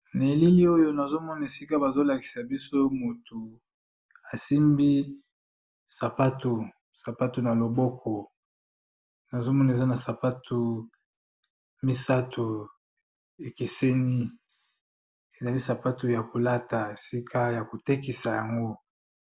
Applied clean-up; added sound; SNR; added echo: none; none; none; none.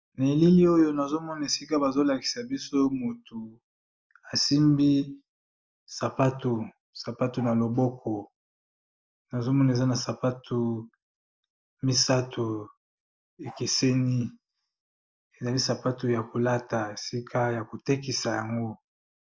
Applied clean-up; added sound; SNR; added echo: neural mask model DeepFilterNet 3.